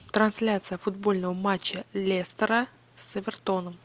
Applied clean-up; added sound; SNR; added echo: none; none; none; none.